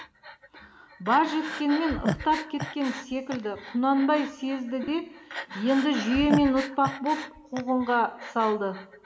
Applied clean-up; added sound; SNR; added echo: none; Breathing; 10 dB; reverberation time 1.3 s.